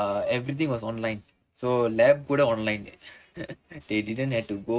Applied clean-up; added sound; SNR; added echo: neural mask model RNNoise.